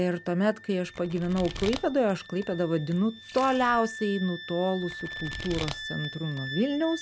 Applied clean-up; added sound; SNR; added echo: none; Domestic sounds, home sounds + Wind instrument, woodwind instrument; 12 dB; none.